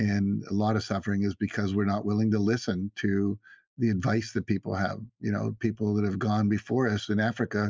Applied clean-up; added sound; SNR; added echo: none; none; none; none.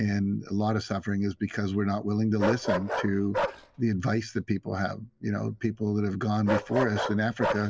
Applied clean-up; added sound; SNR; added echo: none; Bark; 7 dB; none.